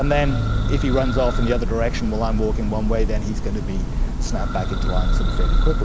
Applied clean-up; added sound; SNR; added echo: none; Church bell; -5 dB; none.